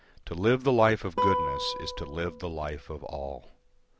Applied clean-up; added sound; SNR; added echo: none; Guitar; 6 dB; none.